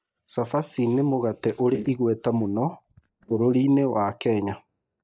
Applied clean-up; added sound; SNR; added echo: neural mask model DeepFilterNet 3.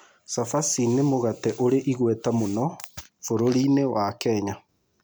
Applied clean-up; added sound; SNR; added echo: none; none; none; none.